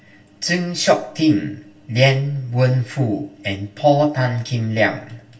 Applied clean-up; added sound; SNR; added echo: none; none; none; reverberation time 0.1 s.